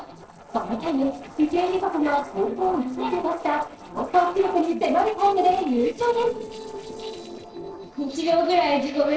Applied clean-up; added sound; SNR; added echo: neural separator model SepFormer DNS4.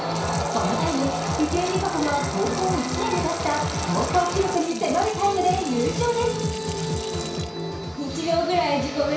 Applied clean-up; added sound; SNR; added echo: none; Sink (filling or washing) / Water tap, faucet; 15 dB; reverberation time 0.6 s.